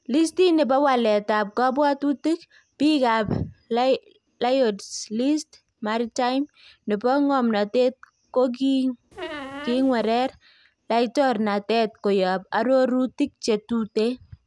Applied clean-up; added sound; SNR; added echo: none; Squeak; 13 dB; none.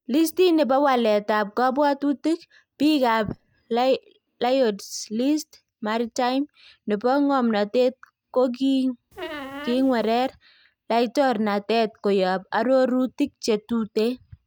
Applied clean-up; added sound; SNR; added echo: neural mask model DeepFilterNet 3.